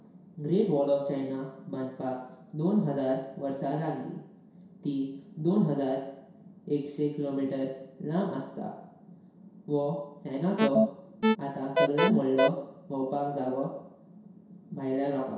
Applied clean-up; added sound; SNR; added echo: none; Alarm; -5 dB; reverberation time 0.7 s.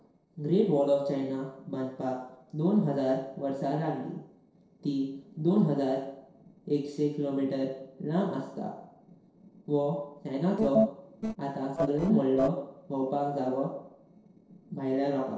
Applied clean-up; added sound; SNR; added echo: neural separator model SepFormer DNS4.